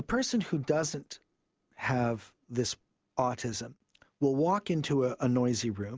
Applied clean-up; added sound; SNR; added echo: none; none; none; none.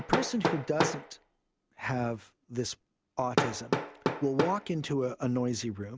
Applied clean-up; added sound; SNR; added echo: none; Hammer; 1 dB; none.